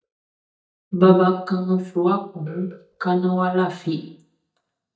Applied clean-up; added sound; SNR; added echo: neural mask model DeepFilterNet 3.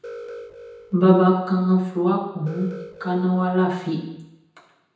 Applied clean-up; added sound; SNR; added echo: none; Alarm; 19 dB; reverberation time 0.9 s.